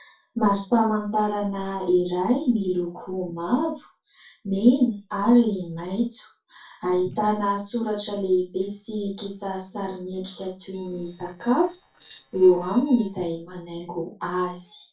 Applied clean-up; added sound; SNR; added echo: neural separator model SepFormer DNS4.